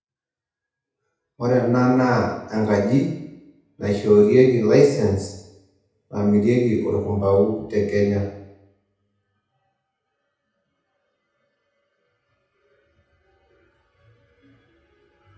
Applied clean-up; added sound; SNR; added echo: none; none; none; reverberation time 0.8 s.